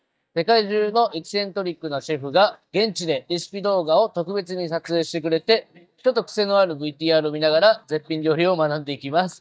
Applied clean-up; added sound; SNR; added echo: neural mask model DeepFilterNet 3.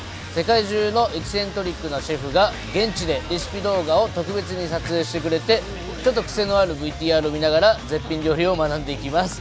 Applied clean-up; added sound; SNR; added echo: none; none; none; none.